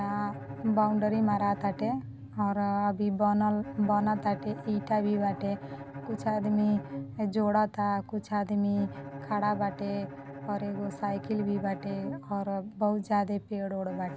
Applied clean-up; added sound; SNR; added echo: none; Bowed string instrument; 13 dB; none.